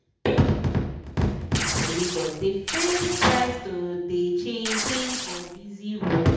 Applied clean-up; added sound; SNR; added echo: none; Tearing; 5 dB; reverberation time 0.8 s.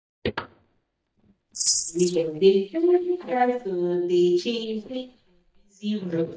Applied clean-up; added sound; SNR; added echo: neural mask model DeepFilterNet 3.